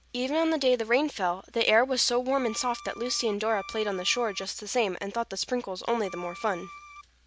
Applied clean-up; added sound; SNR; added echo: none; Bowed string instrument; 16 dB; none.